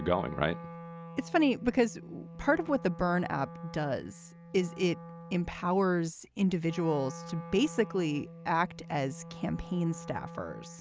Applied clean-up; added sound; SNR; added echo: none; Wind instrument, woodwind instrument; 14 dB; none.